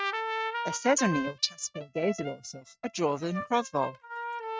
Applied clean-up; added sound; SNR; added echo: neural mask model RNNoise.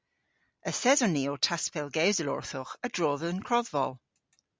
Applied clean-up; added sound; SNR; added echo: none; none; none; none.